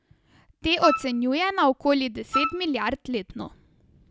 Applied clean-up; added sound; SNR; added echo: none; Wind instrument, woodwind instrument; 4 dB; none.